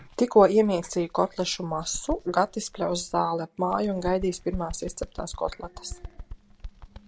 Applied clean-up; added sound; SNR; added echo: none; Bird; 15 dB; none.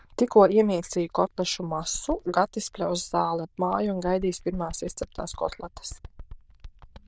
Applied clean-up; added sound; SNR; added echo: neural diffusion model UNIVERSE++.